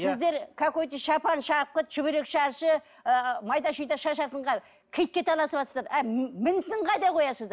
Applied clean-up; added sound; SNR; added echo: none; none; none; none.